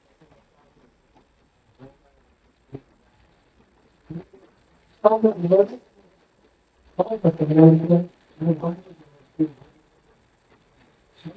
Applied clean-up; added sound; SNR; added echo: neural mask model DeepFilterNet 3.